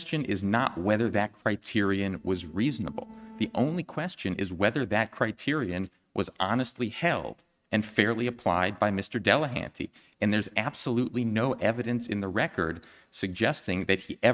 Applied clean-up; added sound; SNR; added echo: neural mask model RNNoise.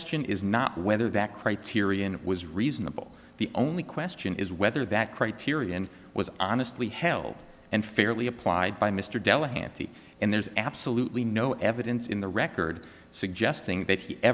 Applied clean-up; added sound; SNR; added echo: none; none; none; none.